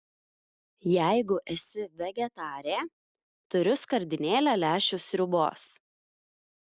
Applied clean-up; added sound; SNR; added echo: none; none; none; none.